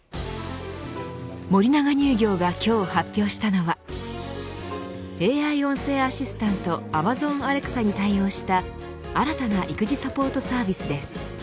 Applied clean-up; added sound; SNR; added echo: none; none; none; none.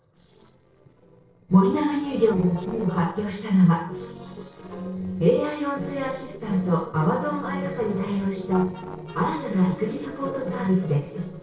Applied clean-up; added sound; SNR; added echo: neural separator model SepFormer DNS4.